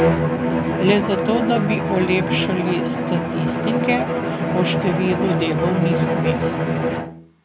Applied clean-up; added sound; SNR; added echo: none; Bowed string instrument; -2 dB; none.